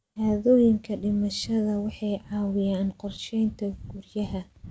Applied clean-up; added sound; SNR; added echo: none; Breathing; 19 dB; none.